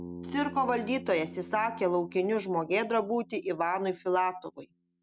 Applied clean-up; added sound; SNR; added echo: none; Bass guitar; 16 dB; none.